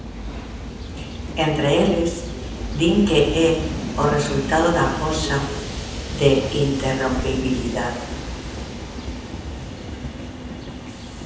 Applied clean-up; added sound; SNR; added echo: none; Train; 6 dB; reverberation time 0.9 s.